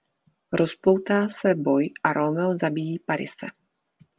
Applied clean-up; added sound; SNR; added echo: none; none; none; none.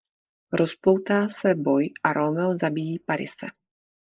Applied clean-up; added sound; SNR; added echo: neural mask model Resemble Enhance denoiser.